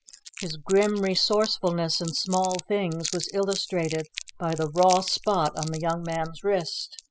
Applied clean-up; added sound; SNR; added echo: classical method spectral subtraction.